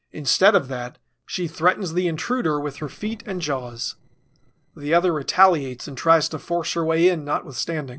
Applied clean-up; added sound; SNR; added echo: neural separator model SepFormer DNS4.